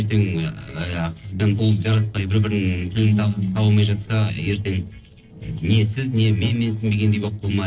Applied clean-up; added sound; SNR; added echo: neural separator model SepFormer DNS4.